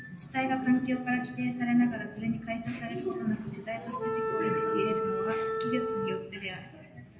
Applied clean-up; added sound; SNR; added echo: none; Wind instrument, woodwind instrument; 0 dB; reverberation time 0.9 s.